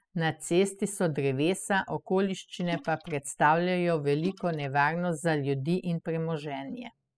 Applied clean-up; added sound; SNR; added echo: classical method spectral subtraction.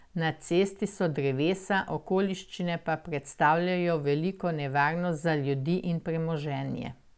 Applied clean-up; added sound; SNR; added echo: none; none; none; none.